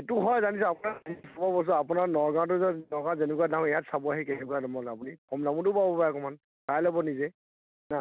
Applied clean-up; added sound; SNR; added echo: none; none; none; none.